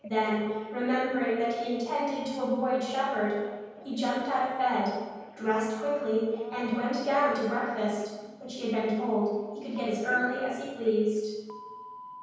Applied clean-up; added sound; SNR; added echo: none; Telephone; 19 dB; reverberation time 1.2 s.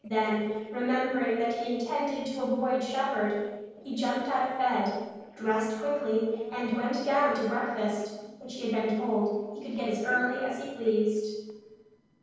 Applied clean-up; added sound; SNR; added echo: neural separator model SepFormer DNS4.